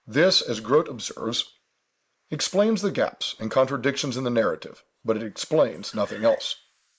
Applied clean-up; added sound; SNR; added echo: neural mask model Resemble Enhance denoiser.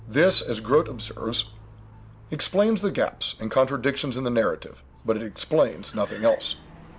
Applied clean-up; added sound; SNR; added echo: none; Car; 19 dB; none.